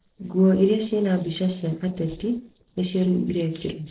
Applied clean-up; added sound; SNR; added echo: neural separator model SepFormer DNS4.